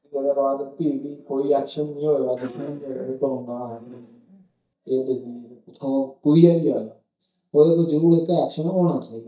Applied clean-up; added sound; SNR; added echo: neural mask model DeepFilterNet 3.